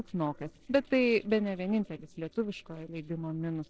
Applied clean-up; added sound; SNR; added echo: neural separator model SepFormer DNS4.